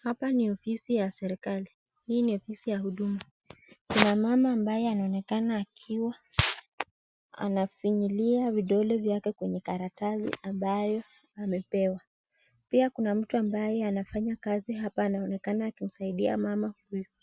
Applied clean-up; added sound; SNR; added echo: none; none; none; none.